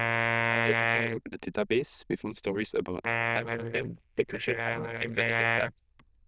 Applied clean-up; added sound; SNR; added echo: neural diffusion model UNIVERSE++.